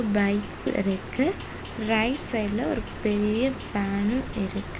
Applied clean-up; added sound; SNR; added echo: none; none; none; none.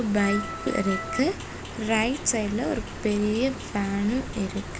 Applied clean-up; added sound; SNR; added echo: none; Organ; 7 dB; none.